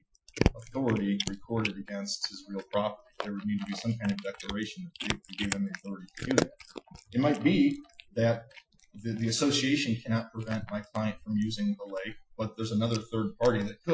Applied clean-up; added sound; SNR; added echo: classical method Wiener filter.